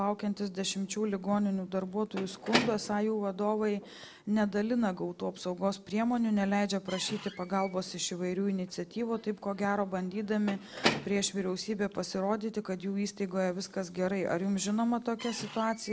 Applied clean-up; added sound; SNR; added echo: none; Squeak / Slam / Wood; 11 dB; none.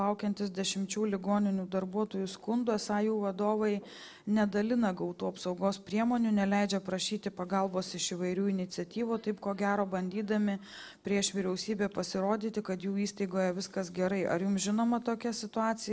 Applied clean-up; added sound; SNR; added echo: none; none; none; none.